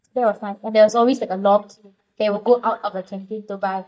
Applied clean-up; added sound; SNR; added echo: neural mask model DeepFilterNet 3.